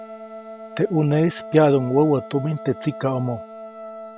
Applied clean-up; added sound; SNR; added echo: none; Trumpet + Wind instrument, woodwind instrument; 15 dB; none.